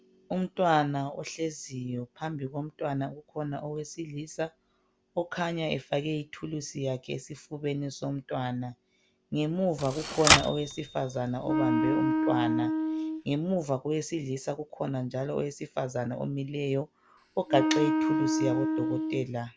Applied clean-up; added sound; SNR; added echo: none; Typewriter + Wind instrument, woodwind instrument; -4 dB; none.